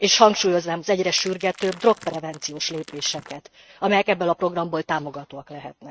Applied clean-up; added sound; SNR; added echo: neural mask model RNNoise.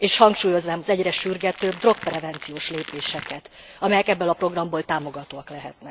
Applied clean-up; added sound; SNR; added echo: none; Crackle; 14 dB; none.